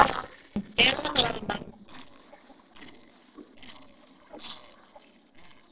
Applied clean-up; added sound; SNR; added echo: neural separator model SepFormer DNS4.